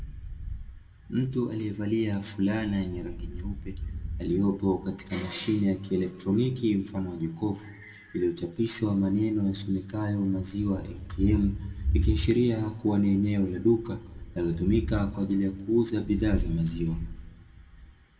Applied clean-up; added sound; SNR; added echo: none; Thunder; 8 dB; reverberation time 1.0 s.